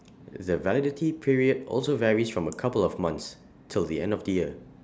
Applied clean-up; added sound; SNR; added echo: none; none; none; none.